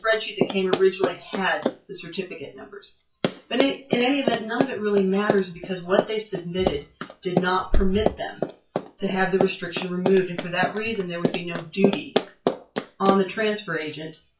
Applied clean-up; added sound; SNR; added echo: classical method WPE with log-MMSE.